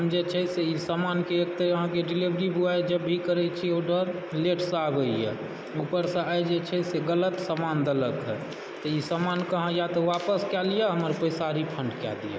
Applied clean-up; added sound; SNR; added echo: none; none; none; none.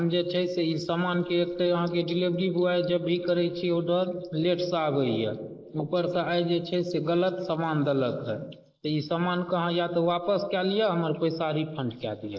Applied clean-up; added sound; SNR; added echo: neural mask model Resemble Enhance denoiser.